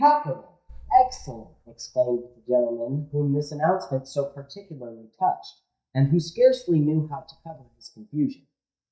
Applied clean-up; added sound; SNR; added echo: neural mask model DeepFilterNet 3.